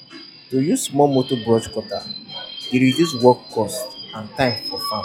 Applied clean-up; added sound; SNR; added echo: classical method log-MMSE.